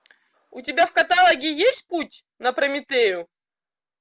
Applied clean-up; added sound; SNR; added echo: none; none; none; none.